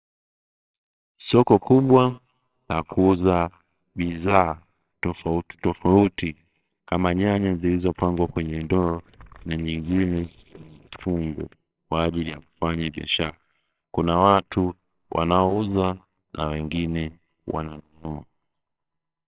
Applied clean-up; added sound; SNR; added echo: neural separator model SepFormer WHAMR!.